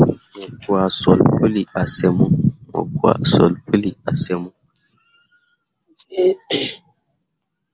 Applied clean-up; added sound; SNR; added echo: none; none; none; none.